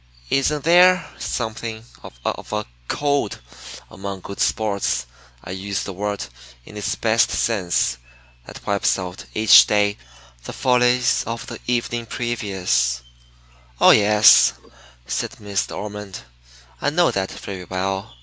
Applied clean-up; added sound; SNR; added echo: none; none; none; none.